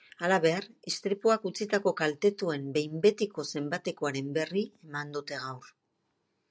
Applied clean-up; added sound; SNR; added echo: none; none; none; none.